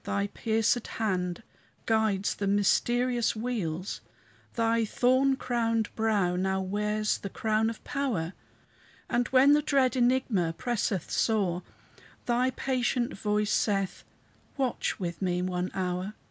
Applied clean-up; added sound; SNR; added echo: none; none; none; none.